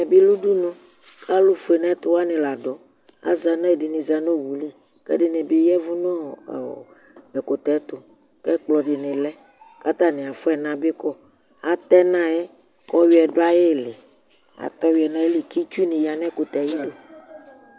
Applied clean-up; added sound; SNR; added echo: none; none; none; none.